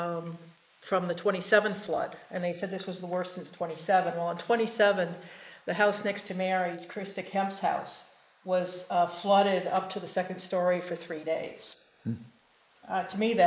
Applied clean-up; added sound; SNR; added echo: neural mask model Resemble Enhance denoiser.